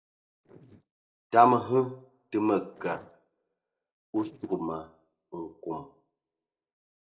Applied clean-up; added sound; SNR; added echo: neural separator model SepFormer DNS4.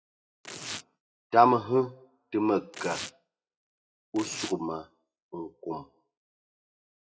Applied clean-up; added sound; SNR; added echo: classical method WPE with log-MMSE.